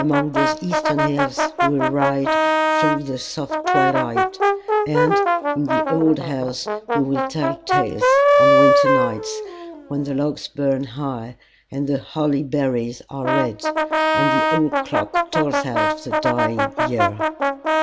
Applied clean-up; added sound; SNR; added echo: none; Brass instrument; -4 dB; none.